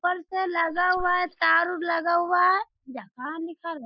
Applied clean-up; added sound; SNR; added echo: neural mask model Resemble Enhance denoiser.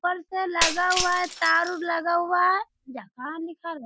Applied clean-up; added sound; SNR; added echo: none; Shatter; 6 dB; none.